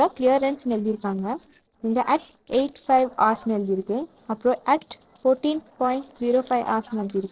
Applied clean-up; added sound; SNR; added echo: neural separator model SepFormer DNS4.